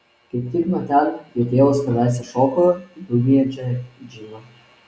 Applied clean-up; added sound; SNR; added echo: none; none; none; none.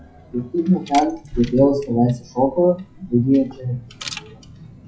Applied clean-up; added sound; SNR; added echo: classical method WPE with log-MMSE.